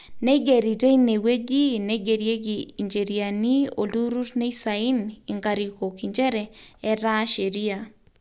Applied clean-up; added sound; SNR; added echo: none; none; none; none.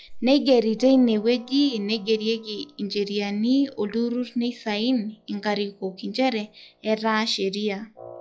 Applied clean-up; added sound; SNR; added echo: classical method log-MMSE.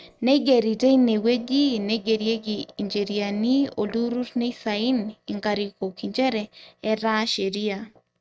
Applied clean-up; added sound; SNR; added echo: neural mask model RNNoise.